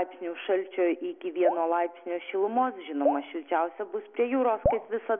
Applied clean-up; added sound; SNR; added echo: neural mask model Resemble Enhance denoiser.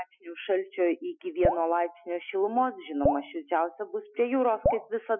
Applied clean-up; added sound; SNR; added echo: classical method Wiener filter.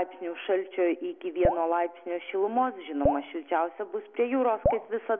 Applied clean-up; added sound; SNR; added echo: none; Drip; 6 dB; none.